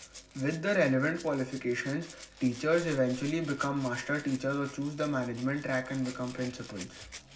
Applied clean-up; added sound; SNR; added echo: none; Rattle (instrument); 19 dB; reverberation time 0.4 s.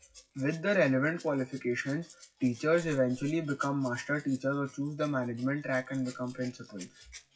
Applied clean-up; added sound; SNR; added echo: classical method WPE with log-MMSE.